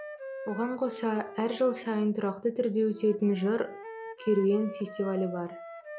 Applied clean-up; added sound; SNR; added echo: none; Wind instrument, woodwind instrument; 14 dB; none.